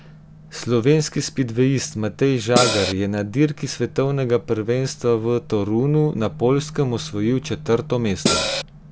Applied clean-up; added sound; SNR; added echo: none; Cymbal; -1 dB; none.